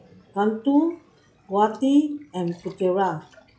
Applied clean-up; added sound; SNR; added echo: classical method log-MMSE.